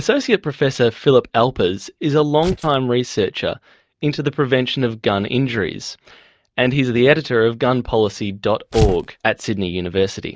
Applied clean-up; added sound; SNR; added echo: neural mask model RNNoise.